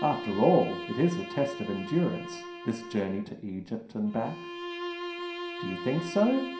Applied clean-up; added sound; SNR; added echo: none; Bowed string instrument; 9 dB; reverberation time 0.5 s.